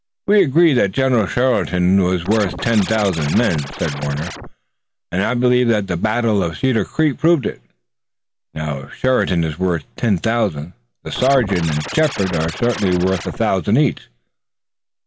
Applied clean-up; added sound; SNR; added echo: none; Scratching (performance technique); 11 dB; none.